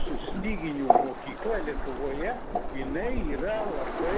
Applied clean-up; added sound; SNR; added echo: none; Waves, surf; -4 dB; none.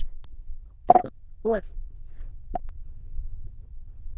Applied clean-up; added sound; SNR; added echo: neural diffusion model UNIVERSE++.